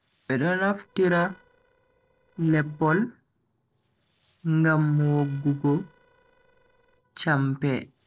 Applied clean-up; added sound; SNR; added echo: neural separator model SepFormer DNS4.